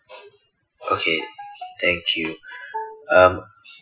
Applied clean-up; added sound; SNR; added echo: classical method Wiener filter.